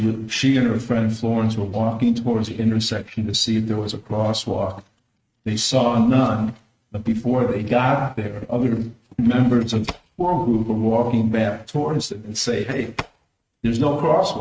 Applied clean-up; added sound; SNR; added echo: neural mask model RNNoise.